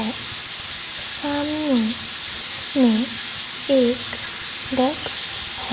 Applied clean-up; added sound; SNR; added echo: none; Sink (filling or washing) / Water tap, faucet; 3 dB; reverberation time 1.0 s.